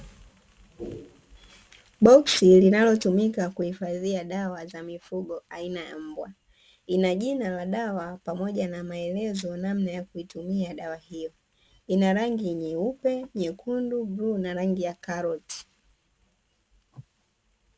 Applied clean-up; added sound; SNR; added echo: none; none; none; none.